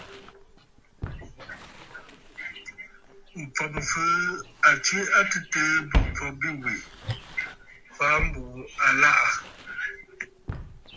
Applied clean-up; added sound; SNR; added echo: none; Walk, footsteps; 9 dB; none.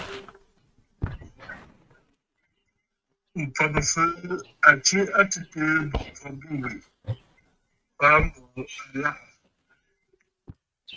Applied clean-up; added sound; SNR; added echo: neural mask model RNNoise.